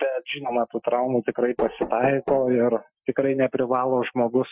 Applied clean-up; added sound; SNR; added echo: classical method Wiener filter.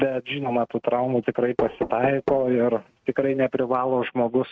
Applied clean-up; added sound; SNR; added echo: neural mask model RNNoise.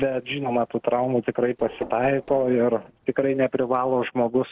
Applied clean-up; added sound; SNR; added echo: neural separator model SepFormer DNS4.